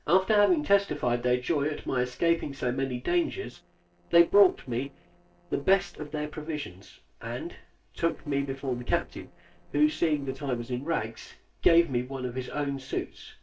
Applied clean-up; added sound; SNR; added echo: neural separator model SepFormer DNS4.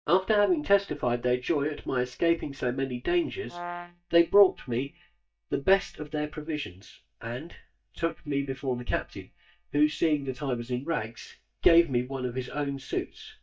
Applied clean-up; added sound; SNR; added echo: neural mask model DeepFilterNet 3.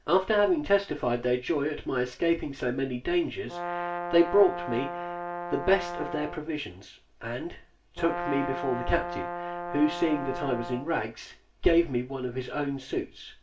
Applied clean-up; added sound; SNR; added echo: none; Brass instrument; 6 dB; reverberation time 0.3 s.